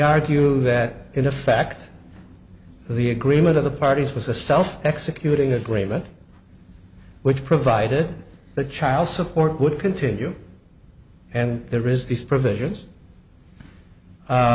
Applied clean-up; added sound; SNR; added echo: none; none; none; none.